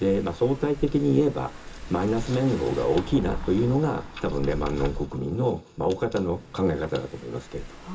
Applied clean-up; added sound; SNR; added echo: none; Engine / Car; 11 dB; reverberation time 0.2 s.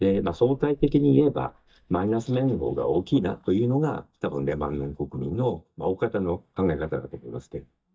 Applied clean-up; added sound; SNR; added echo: neural mask model DeepFilterNet 3.